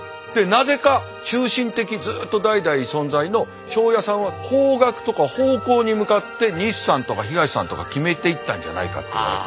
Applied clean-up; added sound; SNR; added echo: none; none; none; none.